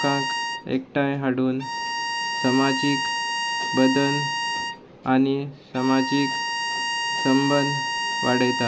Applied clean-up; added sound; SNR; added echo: none; Bowed string instrument; 3 dB; none.